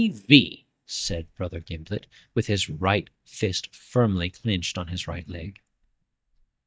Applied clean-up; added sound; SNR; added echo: neural mask model DeepFilterNet 3.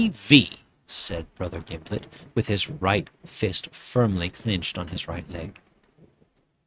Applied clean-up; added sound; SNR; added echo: neural mask model RNNoise.